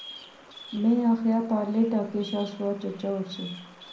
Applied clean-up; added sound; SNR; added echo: none; Bird vocalization, bird call, bird song; 19 dB; reverberation time 0.6 s.